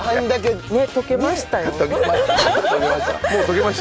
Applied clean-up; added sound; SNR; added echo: none; Fire; 15 dB; none.